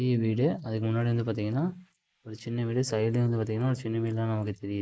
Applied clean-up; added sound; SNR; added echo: neural mask model Resemble Enhance denoiser.